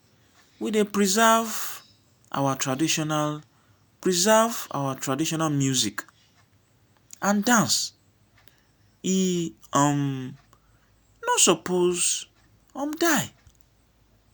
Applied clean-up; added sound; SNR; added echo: none; none; none; none.